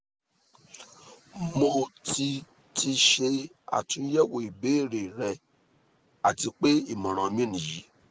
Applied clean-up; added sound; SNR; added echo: none; none; none; none.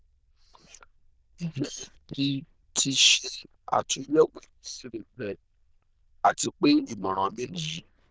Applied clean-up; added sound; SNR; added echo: neural diffusion model UNIVERSE++.